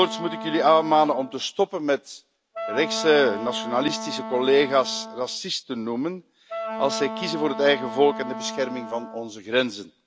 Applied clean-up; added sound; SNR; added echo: none; Wind instrument, woodwind instrument; 10 dB; none.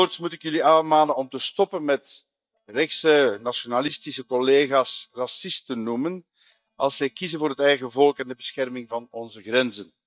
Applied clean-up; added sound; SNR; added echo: neural mask model DeepFilterNet 3.